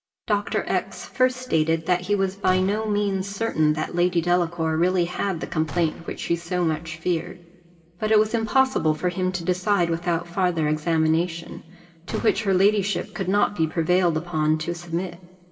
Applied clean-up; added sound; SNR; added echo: none; Gunshot, gunfire; 17 dB; reverberation time 2.9 s.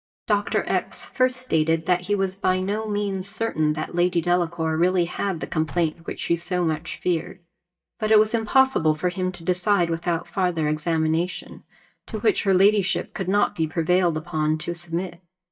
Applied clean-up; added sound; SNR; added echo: neural mask model DeepFilterNet 3.